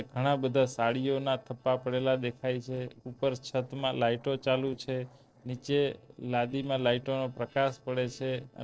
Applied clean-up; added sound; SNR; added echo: neural separator model SepFormer DNS4.